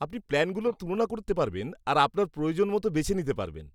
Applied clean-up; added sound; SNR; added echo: neural mask model DeepFilterNet 3.